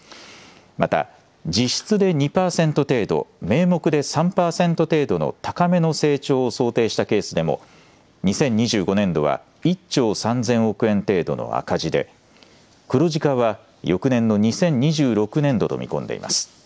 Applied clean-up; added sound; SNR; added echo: none; none; none; none.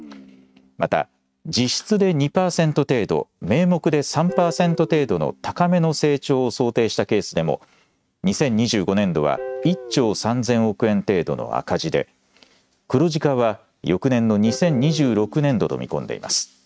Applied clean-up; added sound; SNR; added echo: neural mask model RNNoise.